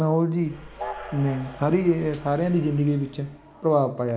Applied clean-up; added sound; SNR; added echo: none; Train; 17 dB; none.